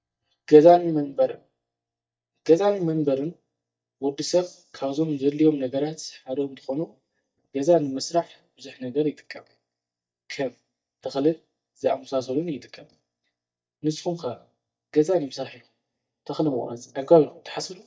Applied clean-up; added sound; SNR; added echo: neural mask model DeepFilterNet 3.